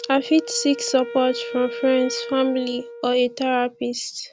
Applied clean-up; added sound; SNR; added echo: none; Wind instrument, woodwind instrument; 13 dB; none.